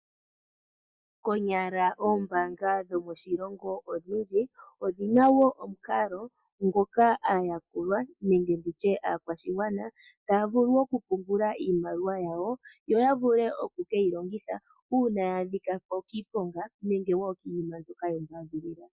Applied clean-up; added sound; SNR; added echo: none; none; none; none.